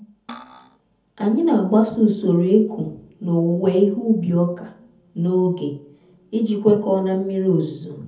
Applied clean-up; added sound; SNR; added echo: none; Cutlery, silverware; 20 dB; reverberation time 0.7 s.